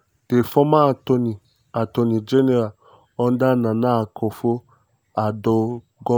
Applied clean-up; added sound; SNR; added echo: none; none; none; none.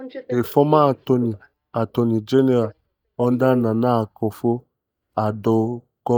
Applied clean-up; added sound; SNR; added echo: neural mask model DeepFilterNet 3.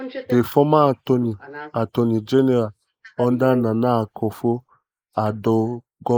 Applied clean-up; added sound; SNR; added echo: neural mask model Resemble Enhance denoiser.